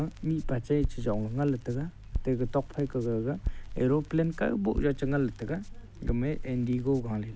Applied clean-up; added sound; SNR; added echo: none; Crackle; 7 dB; none.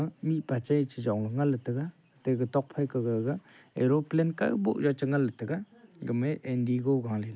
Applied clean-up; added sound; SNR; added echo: none; none; none; none.